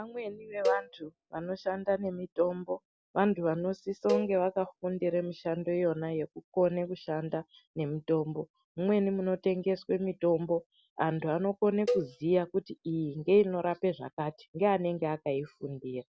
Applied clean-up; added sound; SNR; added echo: none; Cowbell; 7 dB; none.